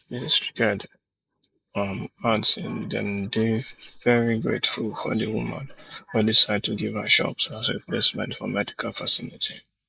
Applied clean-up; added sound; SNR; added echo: neural mask model Resemble Enhance denoiser.